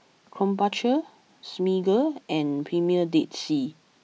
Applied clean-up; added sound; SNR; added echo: none; none; none; none.